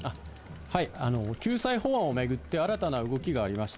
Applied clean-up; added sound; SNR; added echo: none; Crowd / Fireworks + Crowd; 16 dB; none.